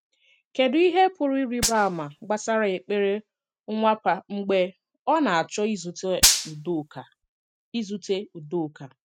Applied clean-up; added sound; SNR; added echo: neural mask model RNNoise.